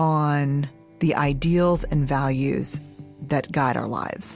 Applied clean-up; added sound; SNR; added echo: none; none; none; none.